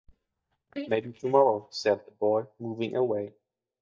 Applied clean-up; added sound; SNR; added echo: neural mask model DeepFilterNet 3.